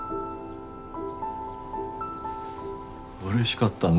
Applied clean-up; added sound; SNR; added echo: none; Brass instrument; 19 dB; none.